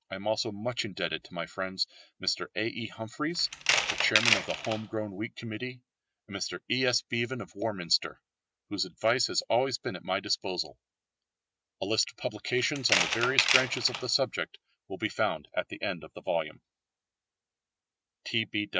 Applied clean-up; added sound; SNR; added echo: none; Tools; -3 dB; none.